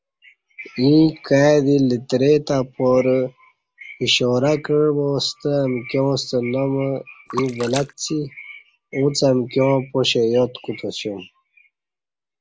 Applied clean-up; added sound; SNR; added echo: none; Splash, splatter; 16 dB; none.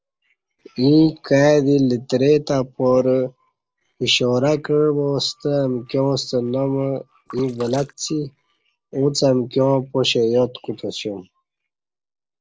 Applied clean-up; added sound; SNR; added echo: neural separator model SepFormer DNS4.